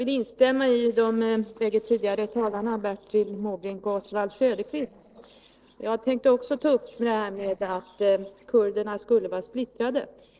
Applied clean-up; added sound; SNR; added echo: neural separator model SepFormer DNS4.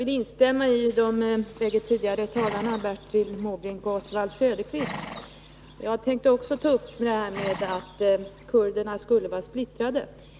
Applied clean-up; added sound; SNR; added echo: none; Livestock, farm animals, working animals; 15 dB; none.